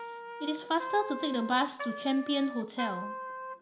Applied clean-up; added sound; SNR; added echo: none; Trumpet; 8 dB; none.